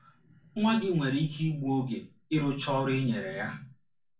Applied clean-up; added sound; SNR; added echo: none; none; none; reverberation time 0.3 s.